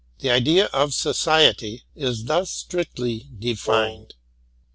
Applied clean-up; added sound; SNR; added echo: none; Wind instrument, woodwind instrument; 3 dB; none.